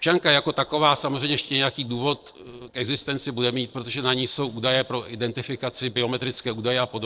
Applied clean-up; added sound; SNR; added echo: neural separator model SepFormer DNS4.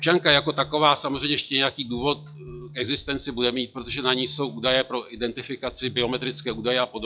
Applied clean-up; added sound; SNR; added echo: classical method log-MMSE.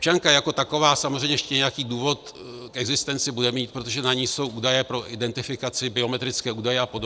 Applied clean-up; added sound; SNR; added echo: none; none; none; none.